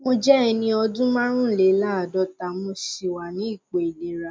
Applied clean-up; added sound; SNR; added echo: none; none; none; none.